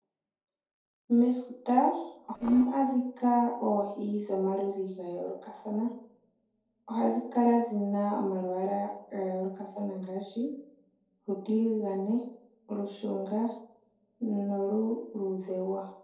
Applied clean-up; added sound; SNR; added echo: neural separator model SepFormer DNS4.